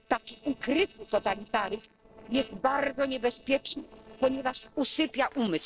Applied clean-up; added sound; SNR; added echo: neural separator model SepFormer DNS4.